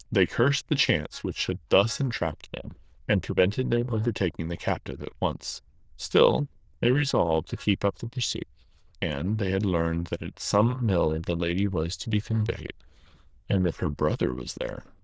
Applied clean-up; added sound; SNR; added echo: neural diffusion model UNIVERSE++.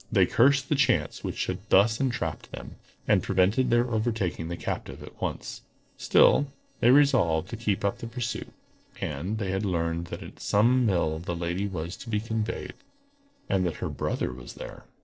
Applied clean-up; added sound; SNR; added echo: neural separator model SepFormer DNS4.